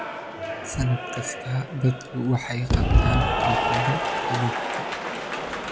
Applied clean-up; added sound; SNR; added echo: none; Applause / Cheering; -3 dB; none.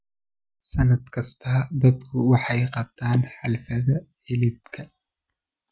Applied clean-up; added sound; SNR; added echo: none; none; none; none.